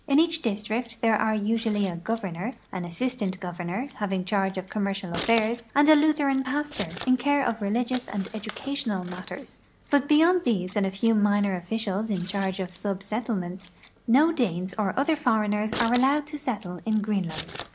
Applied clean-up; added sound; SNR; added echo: none; Scissors; 15 dB; none.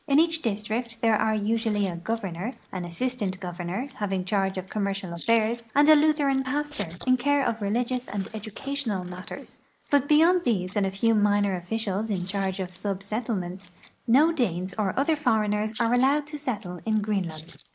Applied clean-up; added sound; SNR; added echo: neural mask model Resemble Enhance denoiser.